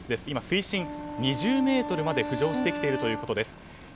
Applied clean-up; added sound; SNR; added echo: none; Wind instrument, woodwind instrument; 7 dB; none.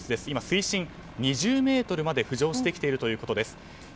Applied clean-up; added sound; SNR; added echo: none; none; none; none.